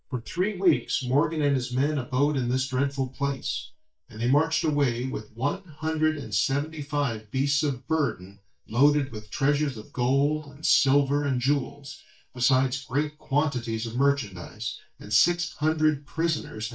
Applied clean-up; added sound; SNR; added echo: neural mask model DeepFilterNet 3.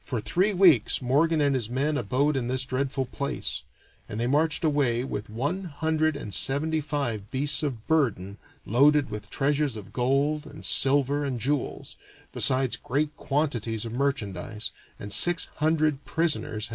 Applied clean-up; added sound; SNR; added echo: none; none; none; none.